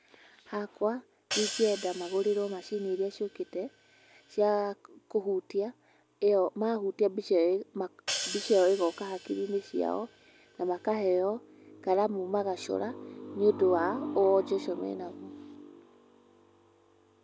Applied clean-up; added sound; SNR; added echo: none; Hi-hat; 8 dB; none.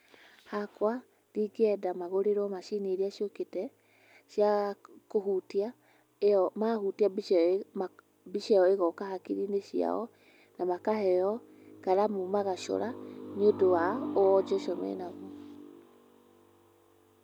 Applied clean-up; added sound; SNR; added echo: none; none; none; none.